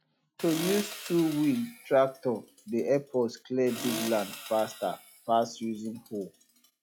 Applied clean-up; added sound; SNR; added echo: classical method log-MMSE.